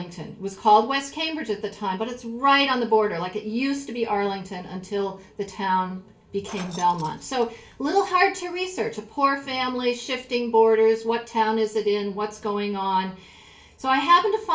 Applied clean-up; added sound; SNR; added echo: none; Keys jangling; 19 dB; reverberation time 0.2 s.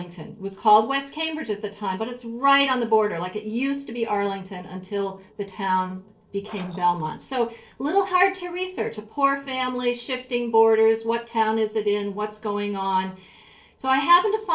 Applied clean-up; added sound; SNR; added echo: neural separator model SepFormer DNS4.